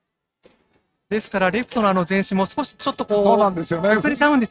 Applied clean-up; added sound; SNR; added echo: neural mask model RNNoise.